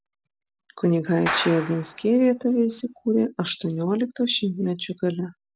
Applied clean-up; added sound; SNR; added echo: none; Clapping; 9 dB; none.